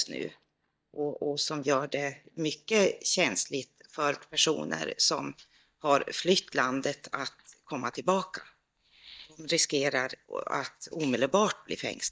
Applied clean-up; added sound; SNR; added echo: neural mask model DeepFilterNet 3.